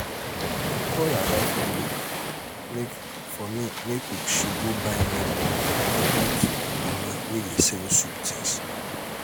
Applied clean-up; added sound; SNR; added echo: none; Waves, surf; -2 dB; none.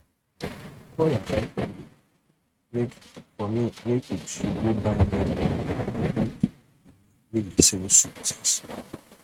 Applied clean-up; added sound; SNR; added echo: neural mask model RNNoise.